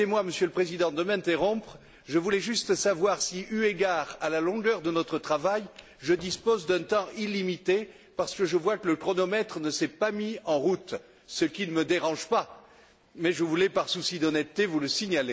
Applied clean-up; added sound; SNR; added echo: none; none; none; none.